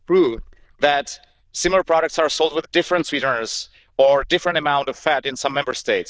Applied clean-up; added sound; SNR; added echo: neural diffusion model UNIVERSE++.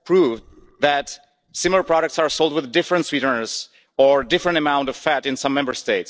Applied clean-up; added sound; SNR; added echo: neural separator model SepFormer DNS4.